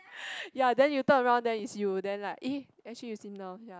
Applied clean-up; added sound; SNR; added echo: none; none; none; none.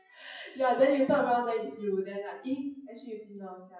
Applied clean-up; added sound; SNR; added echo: classical method WPE with log-MMSE.